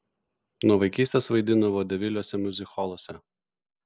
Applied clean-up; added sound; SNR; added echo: none; none; none; none.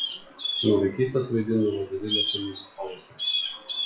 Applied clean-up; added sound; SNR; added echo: classical method WPE with log-MMSE.